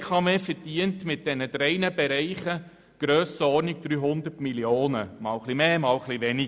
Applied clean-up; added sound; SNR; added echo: none; none; none; none.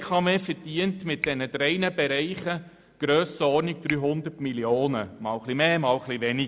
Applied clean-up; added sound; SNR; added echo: none; Finger snapping; 16 dB; none.